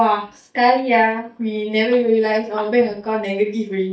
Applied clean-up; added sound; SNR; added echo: neural mask model DeepFilterNet 3.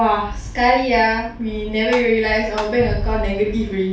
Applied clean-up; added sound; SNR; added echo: none; Tap; 12 dB; reverberation time 0.4 s.